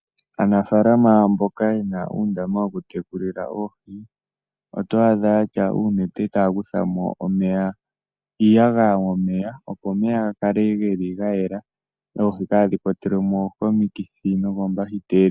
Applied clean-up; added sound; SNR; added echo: none; none; none; none.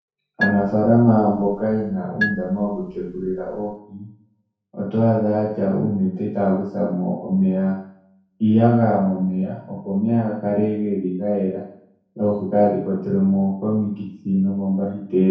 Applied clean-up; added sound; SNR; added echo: none; Marimba, xylophone; 11 dB; reverberation time 0.6 s.